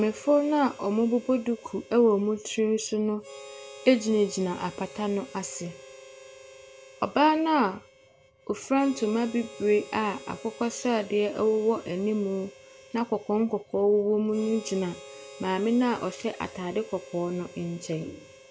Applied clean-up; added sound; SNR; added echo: none; Harmonica; 20 dB; none.